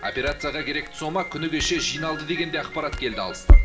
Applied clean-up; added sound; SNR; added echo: none; Crackle; -5 dB; reverberation time 1.4 s.